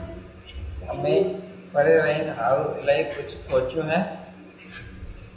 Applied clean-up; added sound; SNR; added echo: none; Thunder; 18 dB; reverberation time 0.8 s.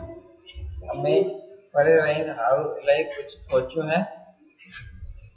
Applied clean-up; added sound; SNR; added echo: classical method WPE with log-MMSE.